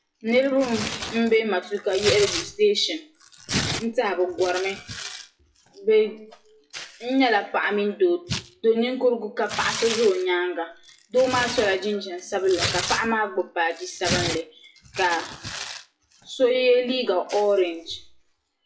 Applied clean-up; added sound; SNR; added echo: classical method WPE with log-MMSE.